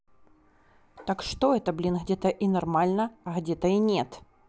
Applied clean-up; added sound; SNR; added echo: none; none; none; none.